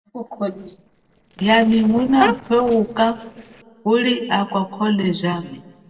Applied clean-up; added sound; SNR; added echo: neural separator model SepFormer DNS4.